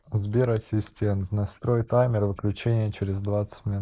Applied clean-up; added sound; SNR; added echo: neural mask model Resemble Enhance denoiser.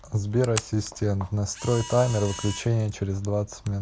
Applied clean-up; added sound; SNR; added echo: none; Camera; 14 dB; none.